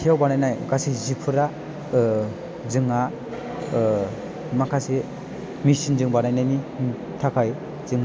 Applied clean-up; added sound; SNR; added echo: none; none; none; none.